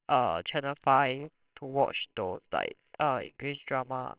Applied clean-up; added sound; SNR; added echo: neural separator model SepFormer WHAMR!.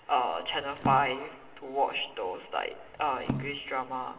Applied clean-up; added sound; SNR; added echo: none; Percussion; 8 dB; reverberation time 1.8 s.